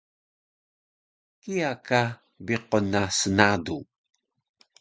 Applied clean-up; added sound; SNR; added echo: none; none; none; none.